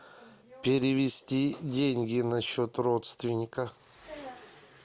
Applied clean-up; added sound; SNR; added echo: none; none; none; none.